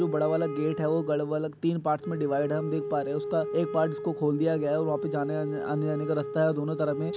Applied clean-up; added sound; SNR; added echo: none; Wind instrument, woodwind instrument; 7 dB; none.